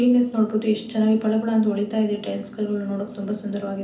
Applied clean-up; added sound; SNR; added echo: none; none; none; reverberation time 0.4 s.